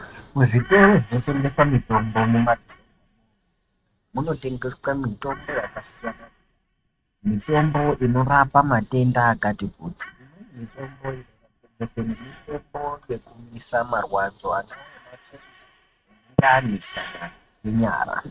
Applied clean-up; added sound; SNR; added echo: neural mask model RNNoise.